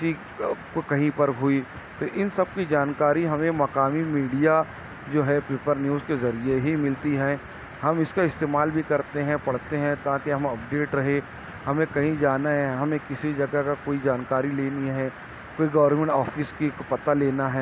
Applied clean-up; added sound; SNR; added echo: none; none; none; none.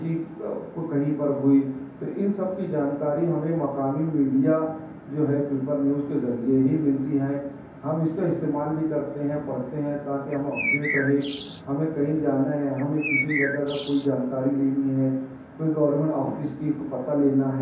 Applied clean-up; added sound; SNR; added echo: none; Bird; 4 dB; reverberation time 0.9 s.